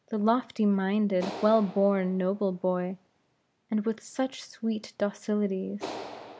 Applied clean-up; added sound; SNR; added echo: none; Clapping; 17 dB; none.